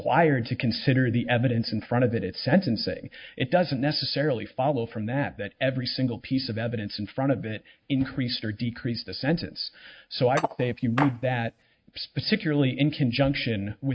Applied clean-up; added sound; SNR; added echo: neural mask model RNNoise.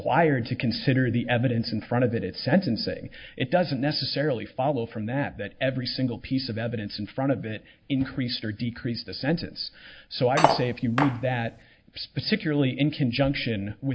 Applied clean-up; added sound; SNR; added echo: none; Cutlery, silverware; 0 dB; none.